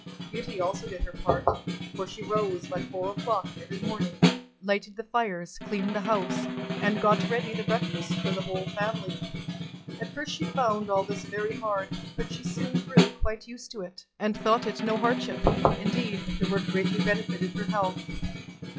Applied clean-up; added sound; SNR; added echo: classical method log-MMSE.